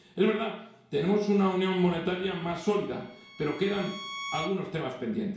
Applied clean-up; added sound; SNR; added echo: none; Bowed string instrument; 15 dB; reverberation time 0.6 s.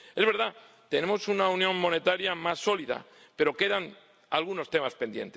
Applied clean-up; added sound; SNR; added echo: none; none; none; none.